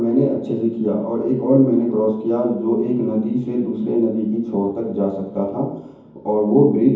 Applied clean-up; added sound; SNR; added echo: none; none; none; reverberation time 1.2 s.